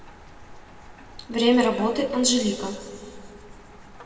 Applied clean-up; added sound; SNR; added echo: none; Rain; 18 dB; reverberation time 1.8 s.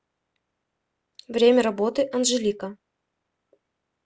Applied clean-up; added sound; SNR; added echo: none; none; none; none.